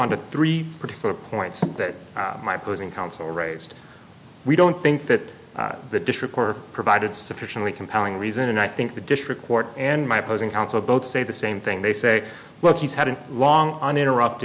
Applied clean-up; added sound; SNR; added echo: none; none; none; none.